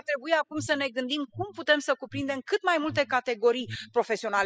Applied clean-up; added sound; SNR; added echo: classical method spectral subtraction.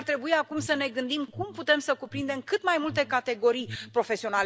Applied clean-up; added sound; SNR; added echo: none; Alarm; 18 dB; none.